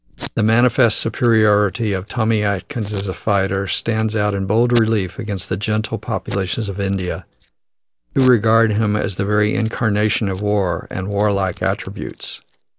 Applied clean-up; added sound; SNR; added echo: none; Packing tape, duct tape; 20 dB; none.